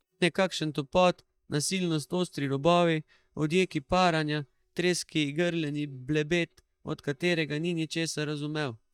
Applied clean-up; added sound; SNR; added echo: neural mask model DeepFilterNet 3.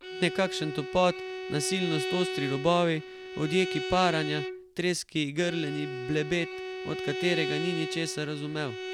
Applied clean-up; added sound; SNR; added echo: none; Bowed string instrument; 6 dB; none.